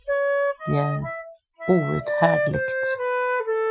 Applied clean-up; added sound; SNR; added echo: classical method Wiener filter.